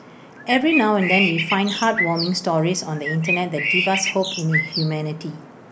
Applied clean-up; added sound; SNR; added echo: none; Bird; 3 dB; none.